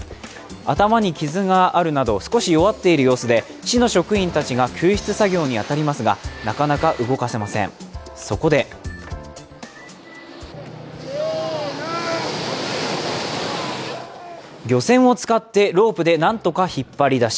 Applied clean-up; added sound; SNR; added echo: none; none; none; none.